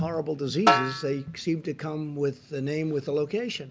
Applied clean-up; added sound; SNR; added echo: none; Snare drum; 0 dB; none.